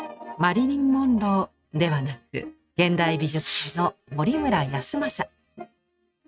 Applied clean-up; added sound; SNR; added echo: neural mask model RNNoise.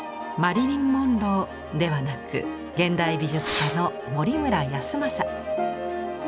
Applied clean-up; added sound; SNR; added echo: none; Fireworks; 4 dB; none.